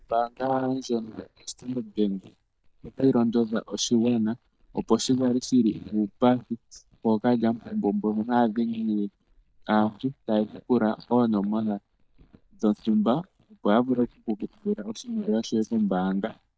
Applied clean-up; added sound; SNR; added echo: neural mask model DeepFilterNet 3.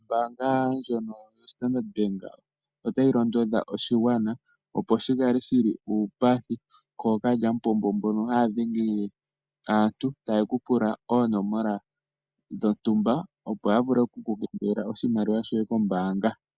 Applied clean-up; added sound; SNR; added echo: none; none; none; none.